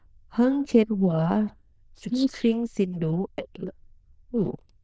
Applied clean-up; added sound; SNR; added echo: neural diffusion model UNIVERSE++.